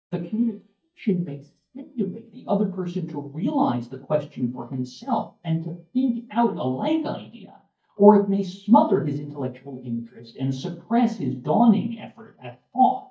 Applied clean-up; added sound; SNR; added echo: neural mask model DeepFilterNet 3.